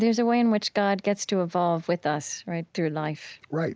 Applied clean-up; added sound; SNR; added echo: none; none; none; none.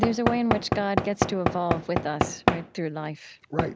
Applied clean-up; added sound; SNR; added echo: none; Knock / Wood; -1 dB; none.